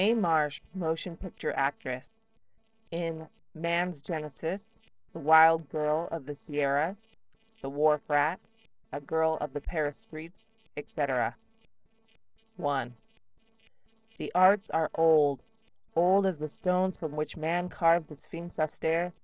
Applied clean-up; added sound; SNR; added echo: neural separator model SepFormer DNS4.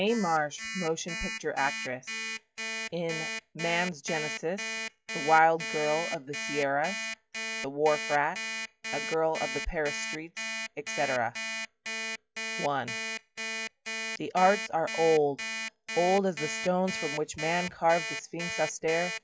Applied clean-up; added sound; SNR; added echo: classical method log-MMSE.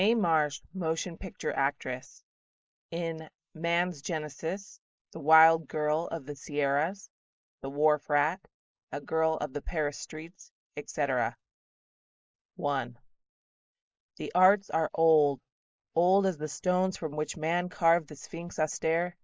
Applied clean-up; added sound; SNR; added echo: neural mask model Resemble Enhance denoiser.